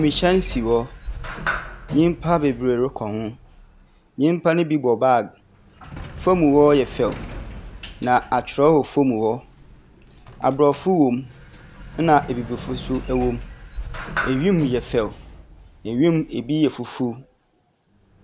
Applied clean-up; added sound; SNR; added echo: none; Sliding door; 13 dB; none.